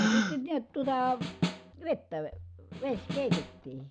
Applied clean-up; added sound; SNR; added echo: none; Snare drum + Gasp; 0 dB; none.